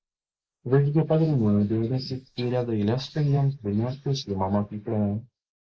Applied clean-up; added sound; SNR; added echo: neural mask model Resemble Enhance denoiser.